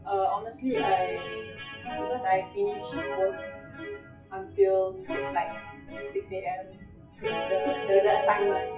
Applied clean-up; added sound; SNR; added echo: classical method WPE with log-MMSE.